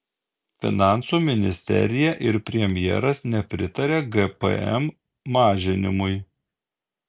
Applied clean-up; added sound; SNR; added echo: none; none; none; none.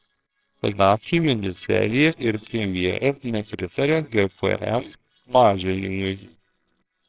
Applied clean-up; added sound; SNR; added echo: neural separator model SepFormer WHAMR!.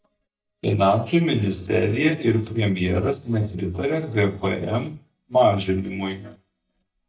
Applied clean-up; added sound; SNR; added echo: neural mask model DeepFilterNet 3.